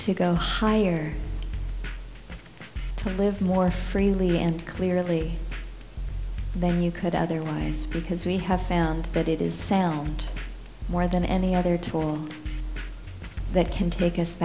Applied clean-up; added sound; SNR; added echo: none; Drum kit; 6 dB; none.